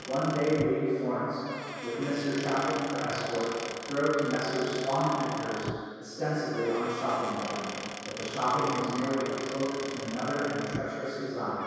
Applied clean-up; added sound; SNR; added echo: none; Squeak / Wood; 11 dB; reverberation time 2.2 s.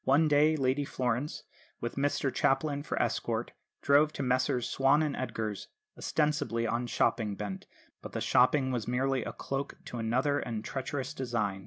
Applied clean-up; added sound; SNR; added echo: none; none; none; none.